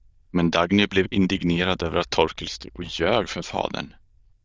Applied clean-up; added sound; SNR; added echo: neural diffusion model UNIVERSE++.